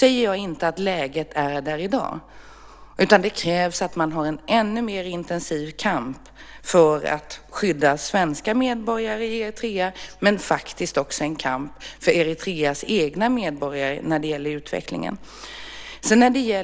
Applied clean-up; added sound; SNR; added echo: none; none; none; none.